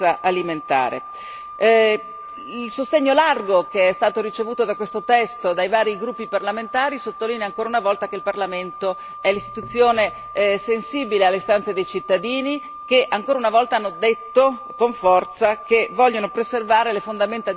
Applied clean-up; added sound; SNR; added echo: none; Wind instrument, woodwind instrument; 15 dB; none.